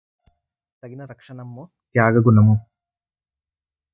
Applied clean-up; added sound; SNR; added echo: neural mask model DeepFilterNet 3.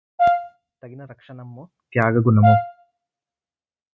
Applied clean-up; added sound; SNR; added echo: neural mask model RNNoise.